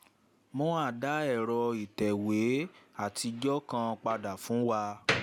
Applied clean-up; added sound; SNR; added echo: none; Slam; 10 dB; none.